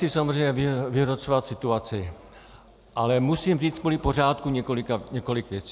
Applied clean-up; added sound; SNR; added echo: none; none; none; none.